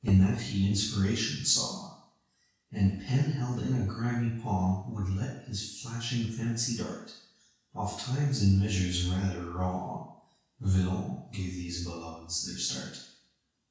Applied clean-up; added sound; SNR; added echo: none; Bowed string instrument; 13 dB; reverberation time 0.6 s.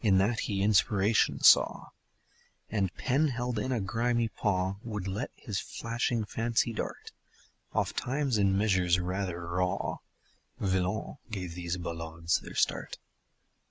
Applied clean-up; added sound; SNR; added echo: none; none; none; none.